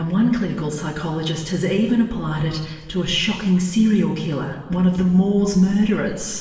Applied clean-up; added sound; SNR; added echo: none; none; none; reverberation time 1.0 s.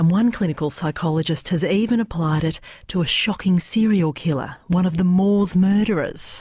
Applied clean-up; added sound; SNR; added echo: none; none; none; none.